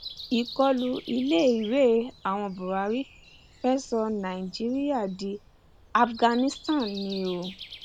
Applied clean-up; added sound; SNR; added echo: none; Breathing; 18 dB; none.